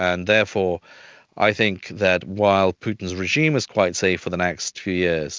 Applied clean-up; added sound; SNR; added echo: none; none; none; none.